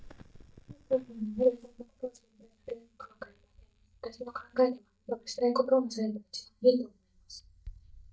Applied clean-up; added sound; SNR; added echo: neural mask model DeepFilterNet 3.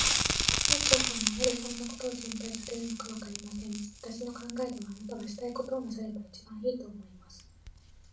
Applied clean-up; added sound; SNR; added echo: none; Crackle; -3 dB; reverberation time 0.3 s.